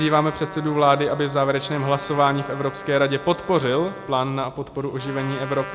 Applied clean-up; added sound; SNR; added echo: none; Trumpet; 15 dB; none.